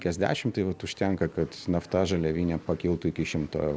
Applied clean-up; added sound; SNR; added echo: none; none; none; none.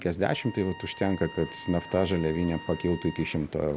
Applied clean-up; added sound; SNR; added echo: none; Bowed string instrument; 16 dB; none.